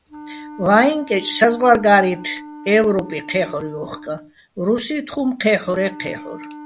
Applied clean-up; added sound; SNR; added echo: none; Wind instrument, woodwind instrument; 18 dB; none.